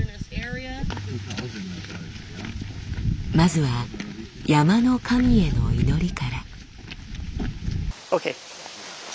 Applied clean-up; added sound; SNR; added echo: none; none; none; none.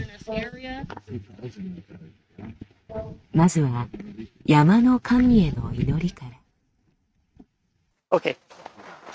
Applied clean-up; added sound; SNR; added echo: neural mask model RNNoise.